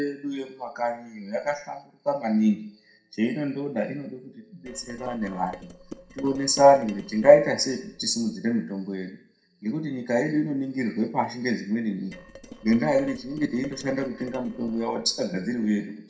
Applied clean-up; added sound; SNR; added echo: neural separator model SepFormer DNS4.